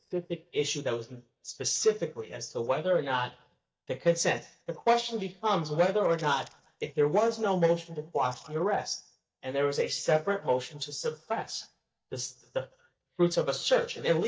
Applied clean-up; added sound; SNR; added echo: neural mask model DeepFilterNet 3.